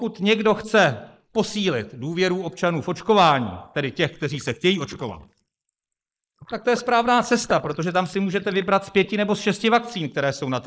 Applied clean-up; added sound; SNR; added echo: neural mask model Resemble Enhance denoiser.